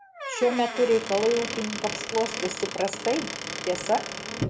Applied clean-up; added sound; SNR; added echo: none; Squeak / Wood; 6 dB; none.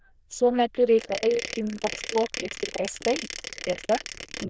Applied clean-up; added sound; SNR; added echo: neural diffusion model UNIVERSE++.